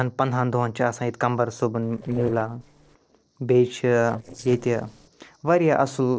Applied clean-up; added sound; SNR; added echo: neural separator model SepFormer DNS4.